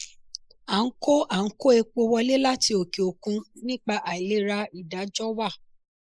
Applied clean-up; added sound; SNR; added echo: neural mask model Resemble Enhance denoiser.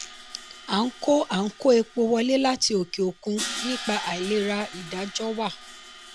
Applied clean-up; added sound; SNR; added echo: none; Crash cymbal; 13 dB; none.